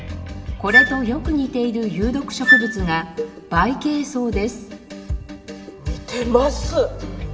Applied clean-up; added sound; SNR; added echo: none; Wind instrument, woodwind instrument; -2 dB; reverberation time 2.1 s.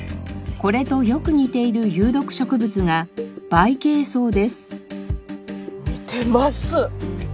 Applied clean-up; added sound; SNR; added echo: none; none; none; none.